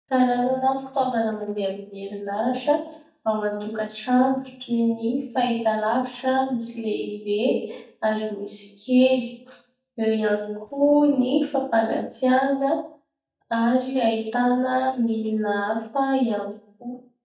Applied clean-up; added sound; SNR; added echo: neural mask model DeepFilterNet 3.